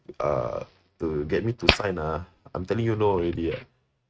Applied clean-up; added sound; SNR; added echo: neural mask model RNNoise.